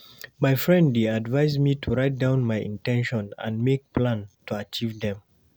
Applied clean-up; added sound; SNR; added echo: none; none; none; none.